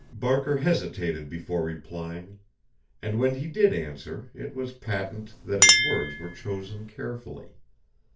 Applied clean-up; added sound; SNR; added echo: none; Chink, clink; 1 dB; reverberation time 0.2 s.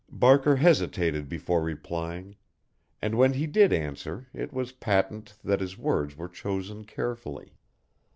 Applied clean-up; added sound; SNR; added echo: none; none; none; none.